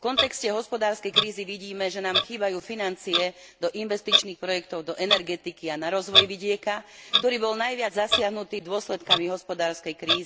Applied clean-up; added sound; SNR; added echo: none; Clock; 1 dB; none.